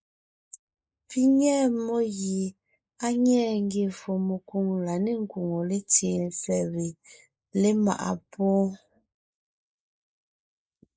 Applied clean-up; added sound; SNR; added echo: neural mask model Resemble Enhance denoiser.